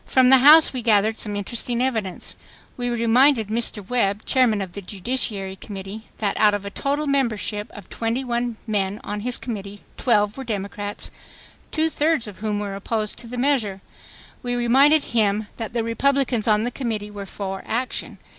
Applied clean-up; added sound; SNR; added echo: none; none; none; none.